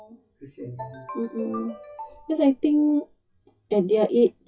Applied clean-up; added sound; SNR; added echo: classical method WPE with log-MMSE.